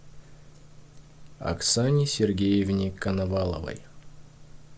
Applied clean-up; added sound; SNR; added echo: none; none; none; none.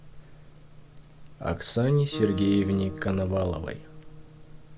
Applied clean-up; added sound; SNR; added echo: none; Acoustic guitar; 14 dB; none.